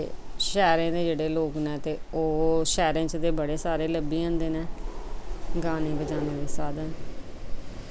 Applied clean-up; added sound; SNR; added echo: none; Wind; 1 dB; none.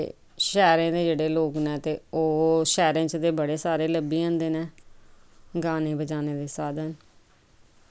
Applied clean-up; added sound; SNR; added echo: none; none; none; none.